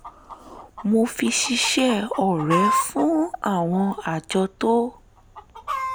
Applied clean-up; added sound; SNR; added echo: none; Chicken, rooster; 8 dB; none.